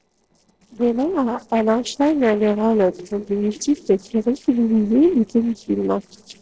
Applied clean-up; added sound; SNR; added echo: neural separator model SepFormer DNS4.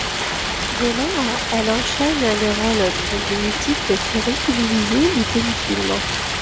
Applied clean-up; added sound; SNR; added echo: none; Stream; 1 dB; none.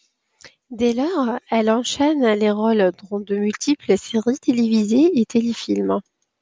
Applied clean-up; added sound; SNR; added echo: none; none; none; none.